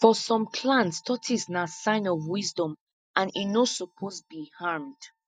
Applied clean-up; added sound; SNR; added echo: neural mask model DeepFilterNet 3.